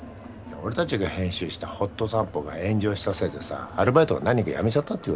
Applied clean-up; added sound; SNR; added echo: none; Crowd; 15 dB; none.